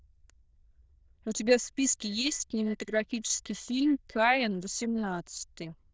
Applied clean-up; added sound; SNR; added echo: neural diffusion model UNIVERSE++.